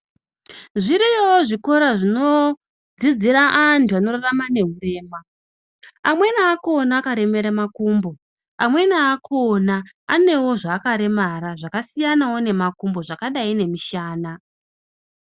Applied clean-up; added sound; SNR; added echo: none; none; none; none.